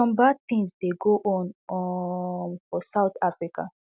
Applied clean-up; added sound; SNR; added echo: none; none; none; none.